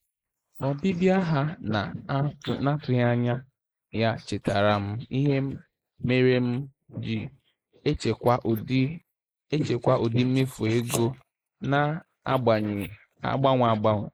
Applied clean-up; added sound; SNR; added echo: neural mask model Resemble Enhance denoiser.